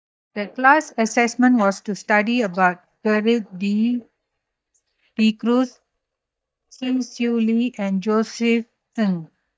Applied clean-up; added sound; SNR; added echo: neural mask model DeepFilterNet 3.